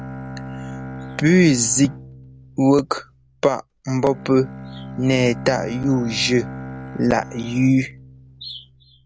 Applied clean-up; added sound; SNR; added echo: none; Bowed string instrument; 14 dB; none.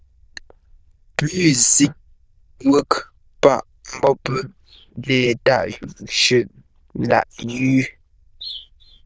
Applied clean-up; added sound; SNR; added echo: neural diffusion model UNIVERSE++.